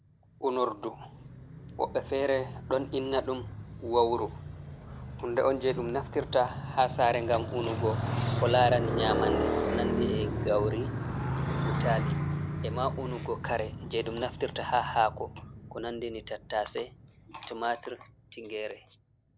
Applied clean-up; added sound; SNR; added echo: none; Motorcycle; 3 dB; none.